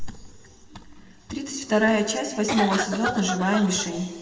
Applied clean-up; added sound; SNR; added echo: none; Cough; 4 dB; reverberation time 1.9 s.